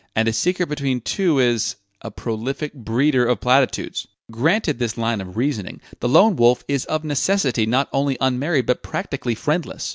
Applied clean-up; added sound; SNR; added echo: none; none; none; none.